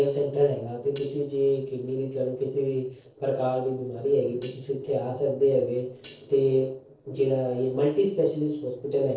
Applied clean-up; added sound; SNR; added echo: neural separator model SepFormer DNS4.